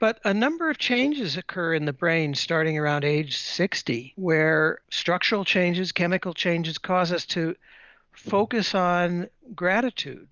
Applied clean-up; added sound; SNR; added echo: none; none; none; none.